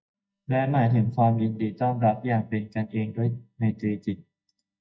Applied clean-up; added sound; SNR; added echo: neural mask model DeepFilterNet 3.